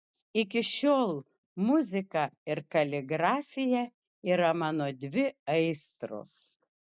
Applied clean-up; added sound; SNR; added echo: none; none; none; none.